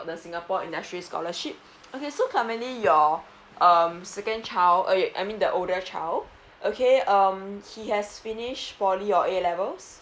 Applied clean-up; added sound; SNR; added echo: none; none; none; none.